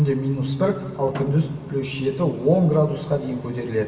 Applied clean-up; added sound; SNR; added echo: none; Snare drum; 17 dB; reverberation time 2.3 s.